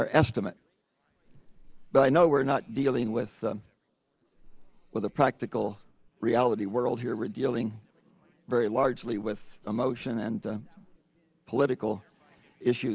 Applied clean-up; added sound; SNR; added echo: neural mask model Resemble Enhance denoiser.